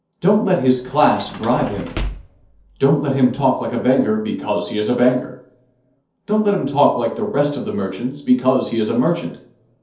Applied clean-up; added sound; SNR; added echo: none; Sliding door / Slam; 13 dB; reverberation time 0.5 s.